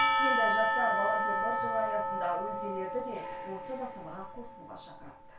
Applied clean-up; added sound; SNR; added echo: none; Church bell / Percussion; -5 dB; reverberation time 0.3 s.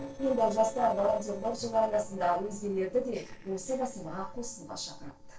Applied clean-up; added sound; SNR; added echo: neural separator model SepFormer DNS4.